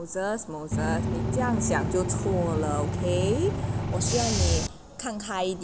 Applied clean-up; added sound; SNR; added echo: none; Bus / Engine; -2 dB; none.